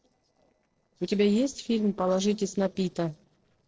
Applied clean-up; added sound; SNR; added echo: neural separator model SepFormer DNS4.